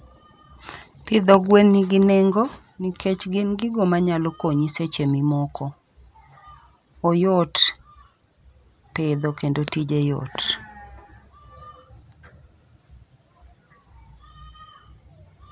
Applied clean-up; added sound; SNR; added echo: none; none; none; none.